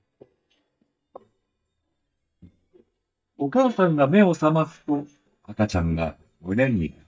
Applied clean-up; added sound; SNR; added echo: neural mask model DeepFilterNet 3.